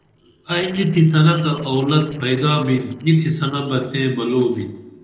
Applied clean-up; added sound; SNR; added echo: neural separator model SepFormer DNS4.